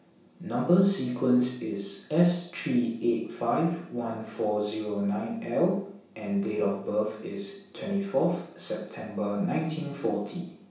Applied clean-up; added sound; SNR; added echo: none; none; none; reverberation time 0.7 s.